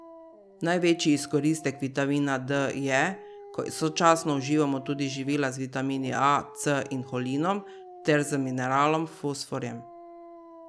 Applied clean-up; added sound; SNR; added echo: none; Dog; 19 dB; none.